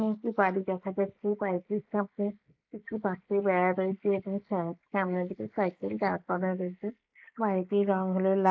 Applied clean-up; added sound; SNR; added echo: neural mask model Resemble Enhance denoiser.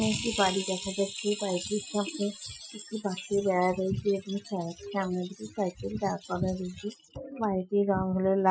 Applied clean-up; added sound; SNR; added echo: classical method Wiener filter.